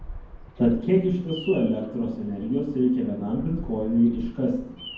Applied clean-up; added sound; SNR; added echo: none; Bird vocalization, bird call, bird song; 16 dB; reverberation time 0.9 s.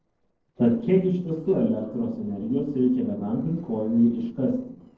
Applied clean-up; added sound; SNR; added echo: neural separator model SepFormer DNS4.